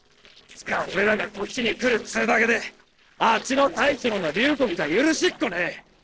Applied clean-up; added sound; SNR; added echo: neural separator model SepFormer DNS4.